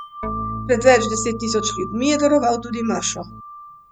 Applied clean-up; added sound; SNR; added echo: none; Wind chime + Organ; 10 dB; none.